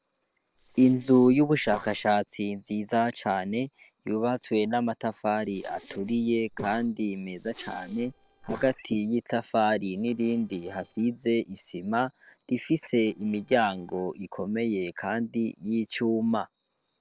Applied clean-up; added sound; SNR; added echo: neural separator model SepFormer DNS4.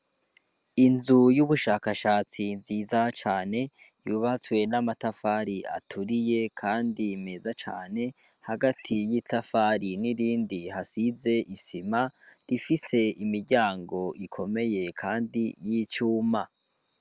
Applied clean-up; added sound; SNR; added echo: none; none; none; none.